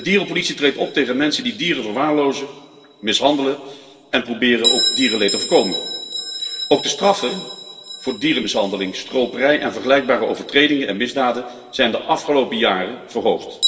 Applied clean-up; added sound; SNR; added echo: none; Bell; 9 dB; reverberation time 2.2 s.